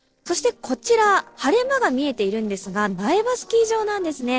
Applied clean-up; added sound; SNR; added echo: neural separator model SepFormer DNS4.